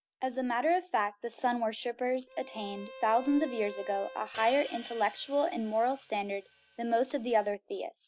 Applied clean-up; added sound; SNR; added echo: none; Hi-hat + Bowed string instrument; 15 dB; none.